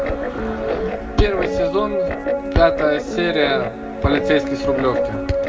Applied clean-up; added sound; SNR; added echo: none; Guitar; 1 dB; reverberation time 1.3 s.